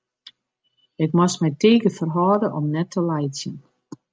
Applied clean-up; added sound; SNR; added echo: none; none; none; none.